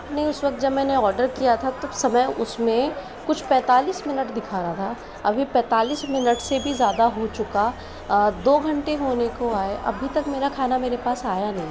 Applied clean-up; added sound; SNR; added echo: none; Crowd; 14 dB; none.